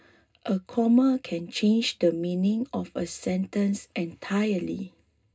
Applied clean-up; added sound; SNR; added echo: none; none; none; reverberation time 0.2 s.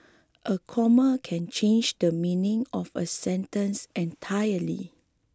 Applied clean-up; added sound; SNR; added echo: none; none; none; none.